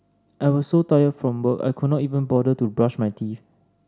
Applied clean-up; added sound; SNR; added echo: none; none; none; none.